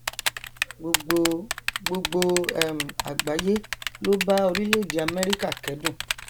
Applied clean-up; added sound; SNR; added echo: none; Typing; 4 dB; none.